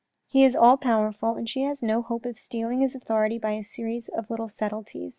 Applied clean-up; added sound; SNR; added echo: none; none; none; none.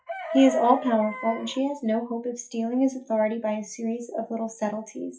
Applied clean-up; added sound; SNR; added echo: classical method WPE with log-MMSE.